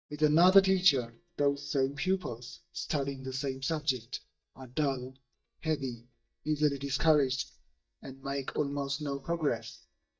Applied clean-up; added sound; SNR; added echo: neural mask model DeepFilterNet 3.